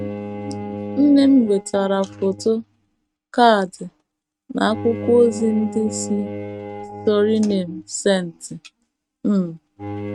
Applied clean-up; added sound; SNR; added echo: neural mask model RNNoise.